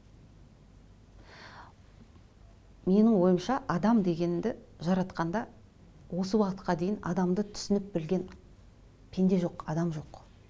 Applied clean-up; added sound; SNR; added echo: none; none; none; none.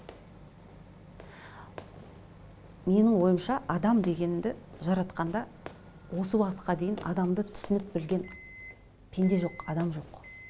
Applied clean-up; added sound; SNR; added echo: none; Microwave oven + Fireworks; 19 dB; none.